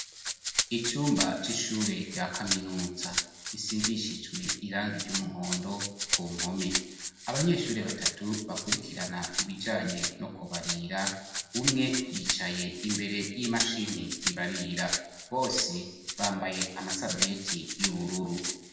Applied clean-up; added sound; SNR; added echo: none; Rattle (instrument); 2 dB; reverberation time 0.9 s.